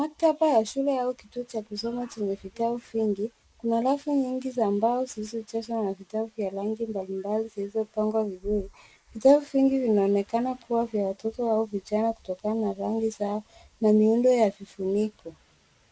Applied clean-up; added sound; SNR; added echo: neural mask model Resemble Enhance denoiser.